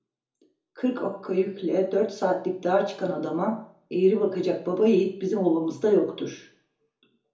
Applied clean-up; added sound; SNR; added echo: none; none; none; reverberation time 0.6 s.